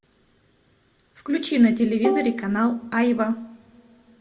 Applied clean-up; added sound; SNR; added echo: none; Bowed string instrument; 5 dB; reverberation time 0.2 s.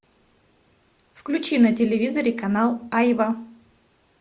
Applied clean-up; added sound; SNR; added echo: none; none; none; none.